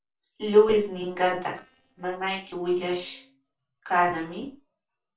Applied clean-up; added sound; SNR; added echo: neural separator model SepFormer DNS4.